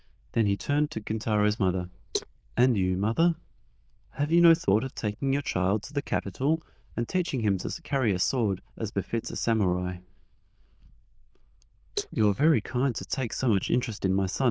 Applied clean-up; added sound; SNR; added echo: neural diffusion model UNIVERSE++.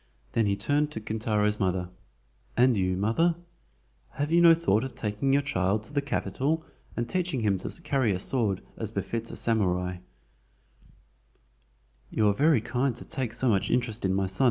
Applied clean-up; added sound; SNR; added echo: none; none; none; none.